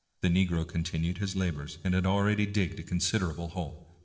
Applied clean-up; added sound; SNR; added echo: neural separator model SepFormer DNS4.